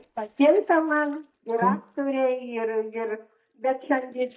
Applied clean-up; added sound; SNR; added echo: neural mask model DeepFilterNet 3.